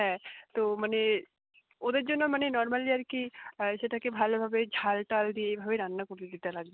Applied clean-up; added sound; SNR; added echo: none; none; none; none.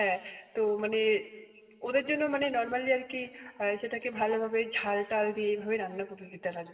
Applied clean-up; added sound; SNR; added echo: none; none; none; reverberation time 2.9 s.